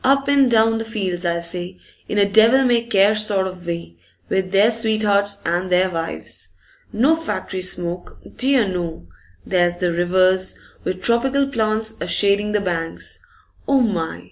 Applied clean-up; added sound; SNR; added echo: none; none; none; none.